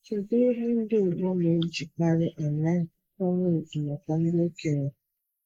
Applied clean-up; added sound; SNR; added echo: neural mask model Resemble Enhance denoiser.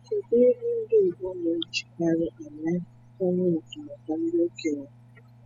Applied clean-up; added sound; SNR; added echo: classical method spectral subtraction.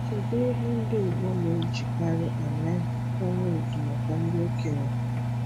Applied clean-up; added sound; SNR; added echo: none; Engine; -3 dB; none.